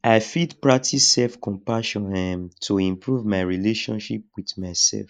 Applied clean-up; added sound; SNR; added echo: neural mask model Resemble Enhance denoiser.